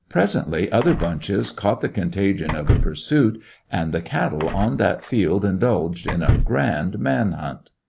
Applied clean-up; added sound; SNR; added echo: none; Door / Car; 4 dB; none.